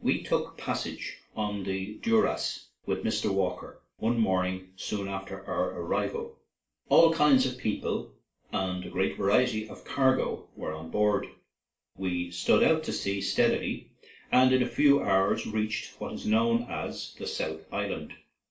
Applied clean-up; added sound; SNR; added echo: none; none; none; reverberation time 0.3 s.